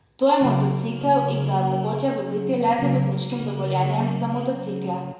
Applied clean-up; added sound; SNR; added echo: none; Guitar; 2 dB; reverberation time 1.0 s.